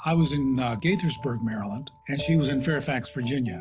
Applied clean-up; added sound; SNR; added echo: none; none; none; none.